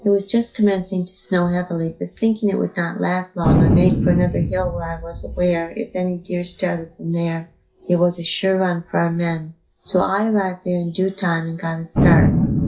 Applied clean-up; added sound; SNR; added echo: classical method log-MMSE.